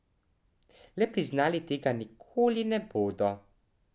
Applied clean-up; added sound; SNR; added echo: none; none; none; none.